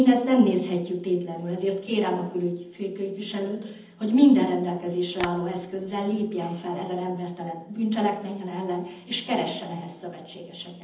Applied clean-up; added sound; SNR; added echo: none; Tap; 14 dB; reverberation time 0.8 s.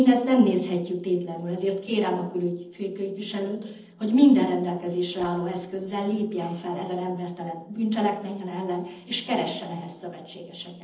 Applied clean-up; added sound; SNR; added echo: neural separator model SepFormer DNS4.